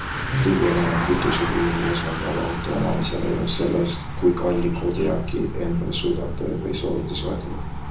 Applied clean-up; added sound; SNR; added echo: none; Bicycle; 4 dB; reverberation time 0.6 s.